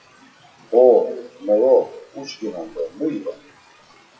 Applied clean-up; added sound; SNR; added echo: classical method WPE with log-MMSE.